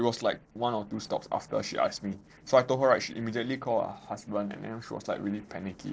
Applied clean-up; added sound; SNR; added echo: neural separator model SepFormer DNS4.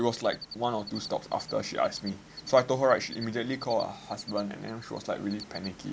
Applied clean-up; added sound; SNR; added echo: none; Cricket; 17 dB; none.